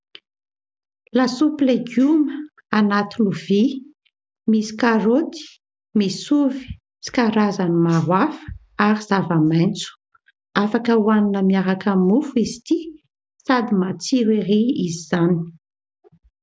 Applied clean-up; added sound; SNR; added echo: none; none; none; none.